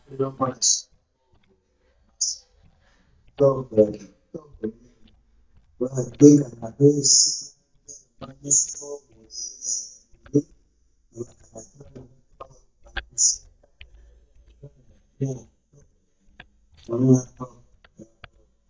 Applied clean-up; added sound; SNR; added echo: neural mask model DeepFilterNet 3.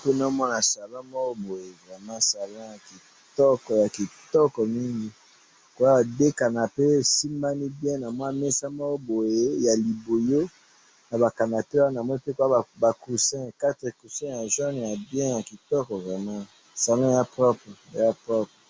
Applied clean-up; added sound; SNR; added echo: none; none; none; none.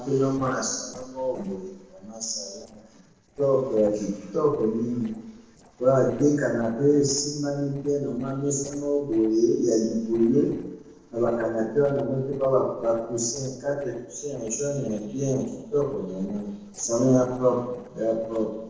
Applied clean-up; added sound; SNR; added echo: neural separator model SepFormer DNS4.